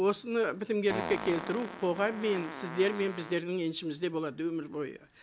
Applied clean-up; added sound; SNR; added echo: none; Fart; 12 dB; none.